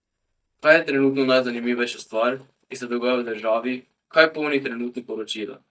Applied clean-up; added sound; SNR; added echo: neural mask model DeepFilterNet 3.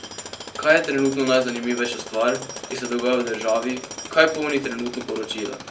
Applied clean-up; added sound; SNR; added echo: none; Tools; 13 dB; reverberation time 0.2 s.